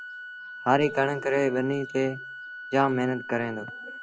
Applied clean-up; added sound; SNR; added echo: none; Organ; 13 dB; none.